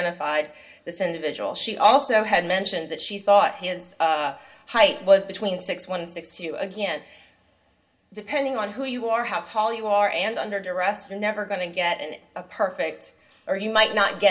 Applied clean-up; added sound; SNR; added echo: none; none; none; reverberation time 0.2 s.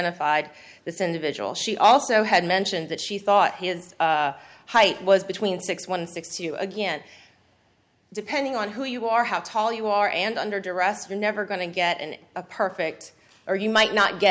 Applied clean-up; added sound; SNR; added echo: none; none; none; none.